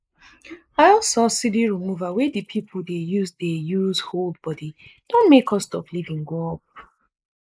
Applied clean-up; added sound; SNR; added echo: neural mask model Resemble Enhance denoiser.